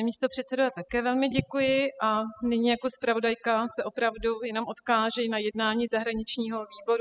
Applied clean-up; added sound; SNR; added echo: classical method spectral subtraction.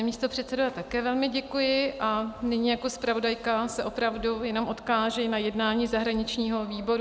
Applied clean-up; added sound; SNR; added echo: none; none; none; none.